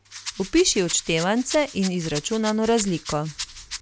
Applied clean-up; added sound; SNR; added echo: none; Rattle; 13 dB; none.